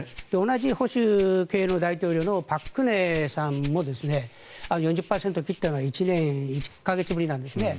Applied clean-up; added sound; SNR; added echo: none; Rattle (instrument); 6 dB; none.